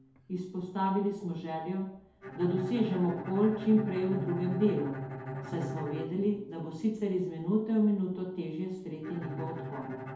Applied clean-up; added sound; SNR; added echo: none; Bowed string instrument; 10 dB; reverberation time 2.1 s.